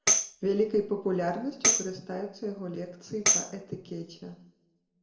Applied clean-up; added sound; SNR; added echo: none; Tambourine; -2 dB; reverberation time 0.8 s.